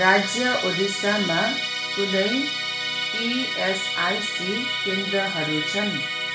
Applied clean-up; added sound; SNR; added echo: none; Musical instrument; 1 dB; reverberation time 0.4 s.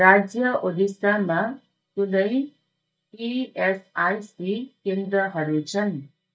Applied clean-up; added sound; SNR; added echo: neural mask model DeepFilterNet 3.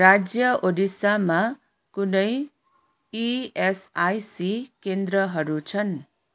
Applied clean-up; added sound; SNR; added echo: none; none; none; none.